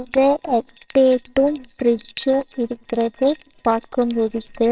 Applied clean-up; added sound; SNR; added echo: neural separator model SepFormer WHAMR!.